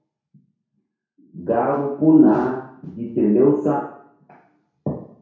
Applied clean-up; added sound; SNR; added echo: none; none; none; reverberation time 0.6 s.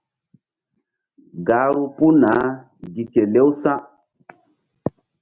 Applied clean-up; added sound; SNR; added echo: none; none; none; none.